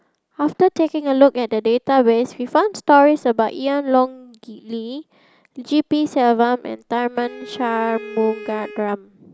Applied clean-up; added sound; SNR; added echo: none; Bowed string instrument; 17 dB; none.